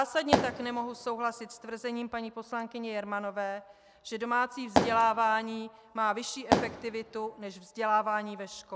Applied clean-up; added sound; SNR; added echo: none; Fireworks; -1 dB; none.